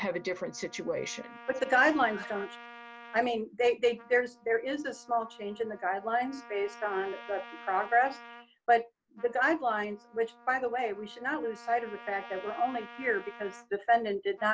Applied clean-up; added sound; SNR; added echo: none; Trumpet; 19 dB; none.